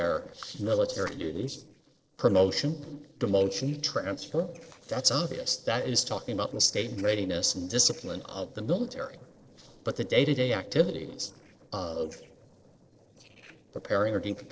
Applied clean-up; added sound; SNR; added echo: neural separator model SepFormer DNS4.